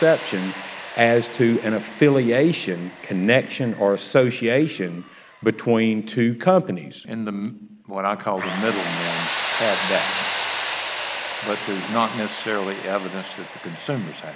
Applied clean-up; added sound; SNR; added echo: none; Tools; 8 dB; none.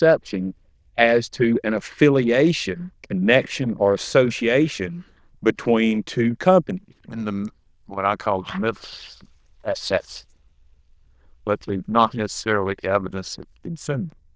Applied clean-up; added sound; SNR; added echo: neural diffusion model UNIVERSE++.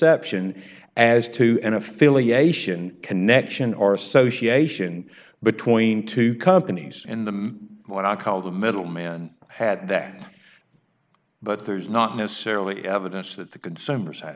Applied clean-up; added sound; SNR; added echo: none; none; none; none.